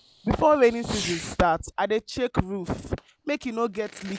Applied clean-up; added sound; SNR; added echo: none; Fireworks; 16 dB; none.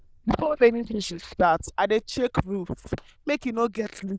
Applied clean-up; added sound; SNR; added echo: neural diffusion model UNIVERSE++.